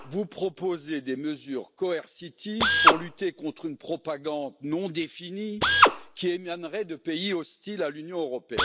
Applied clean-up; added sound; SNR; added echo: none; Drill; -3 dB; none.